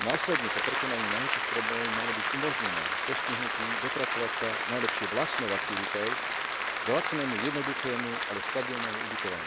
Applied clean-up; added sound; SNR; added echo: none; Applause; -4 dB; none.